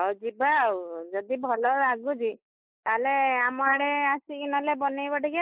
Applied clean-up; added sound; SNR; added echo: neural mask model Resemble Enhance denoiser.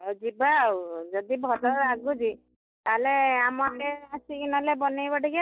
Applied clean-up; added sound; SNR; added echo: neural mask model DeepFilterNet 3.